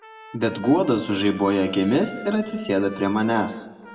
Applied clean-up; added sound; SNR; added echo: none; Trumpet; 19 dB; reverberation time 1.3 s.